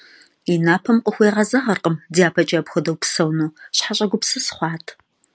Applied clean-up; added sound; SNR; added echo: none; none; none; none.